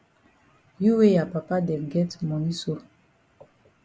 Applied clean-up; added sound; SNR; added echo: none; none; none; none.